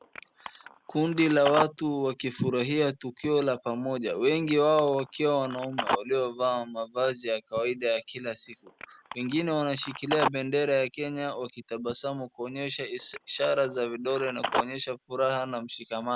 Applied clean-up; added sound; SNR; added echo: none; Telephone; 10 dB; none.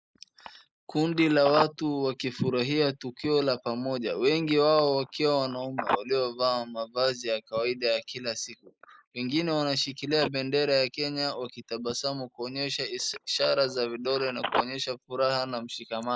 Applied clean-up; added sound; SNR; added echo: neural mask model Resemble Enhance denoiser.